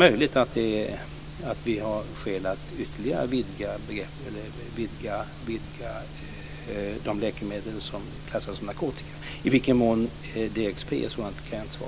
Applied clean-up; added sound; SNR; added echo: none; none; none; none.